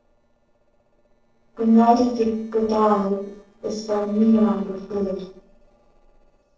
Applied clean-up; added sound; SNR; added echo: neural separator model SepFormer DNS4.